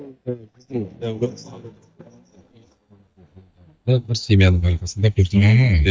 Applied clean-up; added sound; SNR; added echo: neural mask model DeepFilterNet 3.